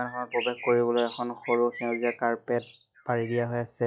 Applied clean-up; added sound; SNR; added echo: classical method log-MMSE.